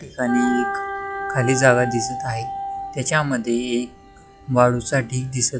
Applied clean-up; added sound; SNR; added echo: classical method log-MMSE.